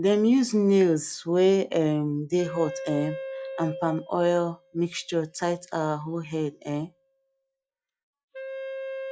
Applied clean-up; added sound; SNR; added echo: classical method log-MMSE.